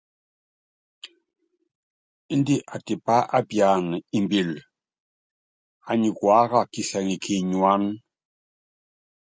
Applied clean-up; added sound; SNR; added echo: none; none; none; none.